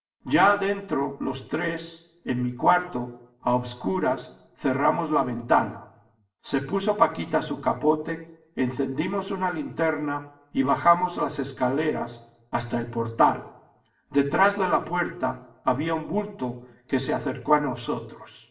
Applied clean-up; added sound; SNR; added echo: none; none; none; reverberation time 0.6 s.